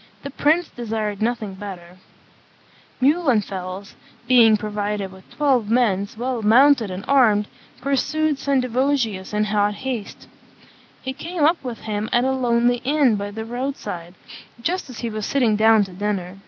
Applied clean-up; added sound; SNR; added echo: none; none; none; none.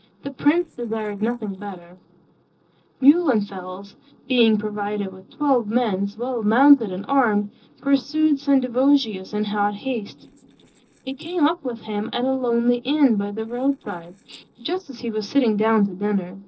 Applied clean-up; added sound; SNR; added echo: neural separator model SepFormer DNS4.